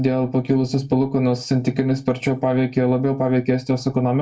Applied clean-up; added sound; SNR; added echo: none; none; none; reverberation time 0.1 s.